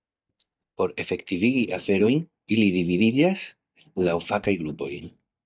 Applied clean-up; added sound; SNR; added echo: neural mask model DeepFilterNet 3.